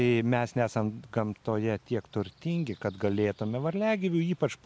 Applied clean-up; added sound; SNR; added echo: none; none; none; none.